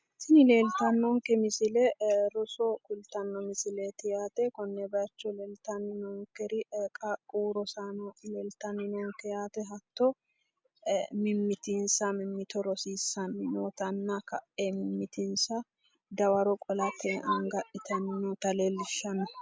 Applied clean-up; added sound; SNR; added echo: none; none; none; none.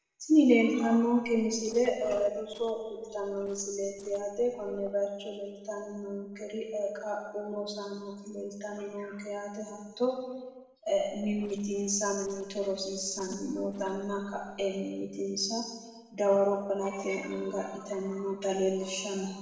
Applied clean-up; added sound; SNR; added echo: neural separator model SepFormer DNS4.